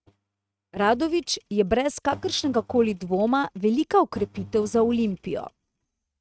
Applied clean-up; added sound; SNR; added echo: neural mask model RNNoise.